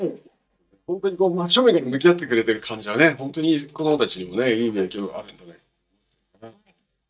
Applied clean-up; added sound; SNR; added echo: neural mask model DeepFilterNet 3.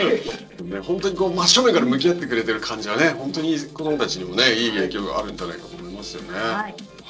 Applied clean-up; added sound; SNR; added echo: neural separator model SepFormer DNS4.